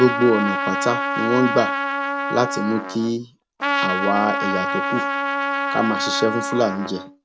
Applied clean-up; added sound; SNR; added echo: none; Trumpet; 1 dB; none.